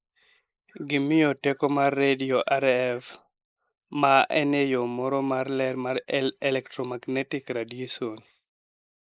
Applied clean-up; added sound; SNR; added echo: neural mask model Resemble Enhance denoiser.